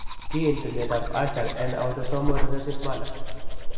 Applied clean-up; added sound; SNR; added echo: none; Domestic sounds, home sounds; -5 dB; reverberation time 2.1 s.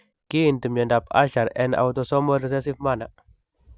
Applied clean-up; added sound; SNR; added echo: none; none; none; none.